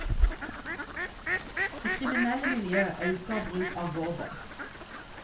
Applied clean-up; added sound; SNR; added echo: none; Fowl; -1 dB; reverberation time 0.3 s.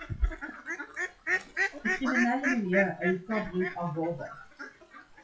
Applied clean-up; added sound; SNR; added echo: classical method WPE with log-MMSE.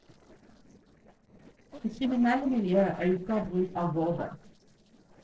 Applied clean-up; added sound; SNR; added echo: neural separator model SepFormer DNS4.